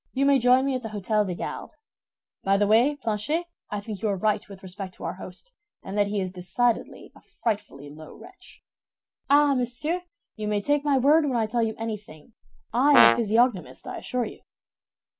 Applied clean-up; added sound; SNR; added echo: none; Brass instrument; -3 dB; none.